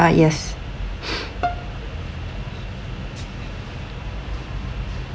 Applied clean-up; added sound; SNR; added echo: none; Bowed string instrument; 10 dB; none.